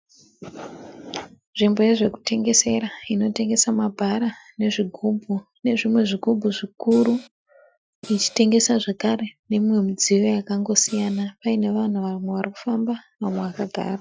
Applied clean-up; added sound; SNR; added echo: classical method Wiener filter.